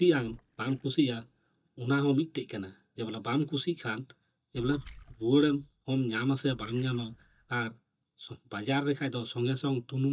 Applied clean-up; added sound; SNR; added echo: neural mask model DeepFilterNet 3.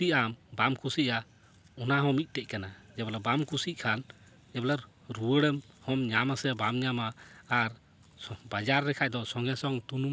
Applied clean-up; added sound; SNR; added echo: none; none; none; none.